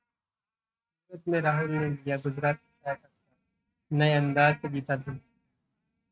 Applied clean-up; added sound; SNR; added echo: neural mask model RNNoise.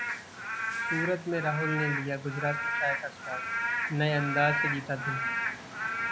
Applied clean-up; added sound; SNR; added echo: none; Rain / Frog; 0 dB; none.